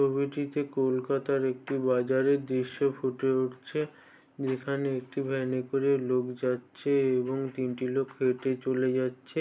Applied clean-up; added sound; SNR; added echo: none; none; none; none.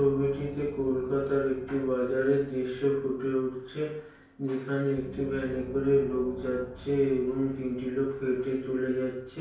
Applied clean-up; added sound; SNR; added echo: none; Gong; 19 dB; reverberation time 0.5 s.